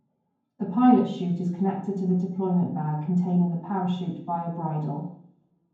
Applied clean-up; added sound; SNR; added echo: none; none; none; reverberation time 0.9 s.